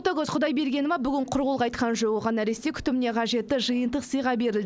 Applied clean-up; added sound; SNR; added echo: none; none; none; none.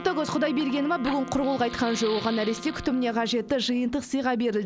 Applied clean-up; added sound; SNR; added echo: none; Fire + Wind instrument, woodwind instrument; 14 dB; none.